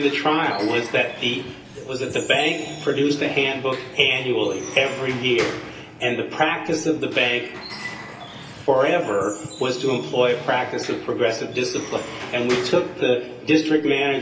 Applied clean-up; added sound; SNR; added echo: none; Squeak / Wood; 15 dB; reverberation time 0.3 s.